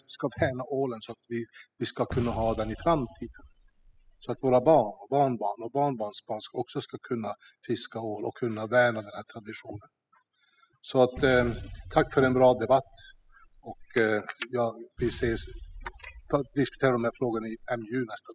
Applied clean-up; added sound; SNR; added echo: classical method spectral subtraction.